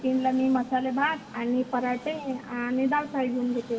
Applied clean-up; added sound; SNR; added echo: none; Train; 18 dB; reverberation time 1.7 s.